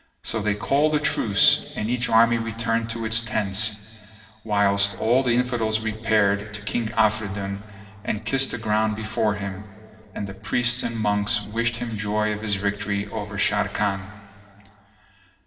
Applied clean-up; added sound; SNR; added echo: none; none; none; reverberation time 2.6 s.